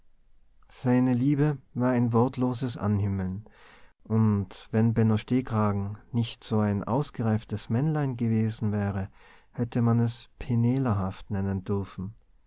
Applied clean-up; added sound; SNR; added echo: none; none; none; none.